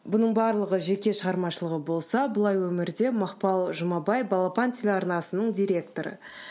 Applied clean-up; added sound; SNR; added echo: none; none; none; none.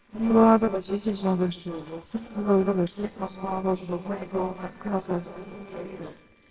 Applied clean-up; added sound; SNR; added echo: neural separator model SepFormer WHAMR!.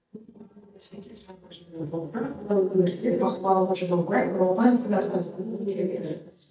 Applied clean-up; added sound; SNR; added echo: neural mask model DeepFilterNet 3.